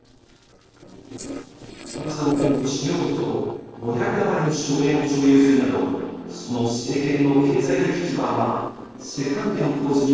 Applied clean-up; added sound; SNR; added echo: neural separator model SepFormer DNS4.